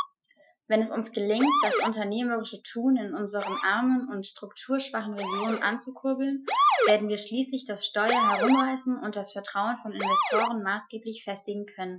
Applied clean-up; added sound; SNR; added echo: classical method Wiener filter.